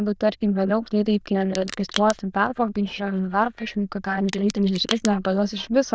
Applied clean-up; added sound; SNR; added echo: neural diffusion model UNIVERSE++.